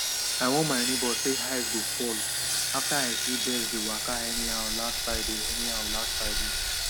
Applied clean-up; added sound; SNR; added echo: none; Sawing; -4 dB; none.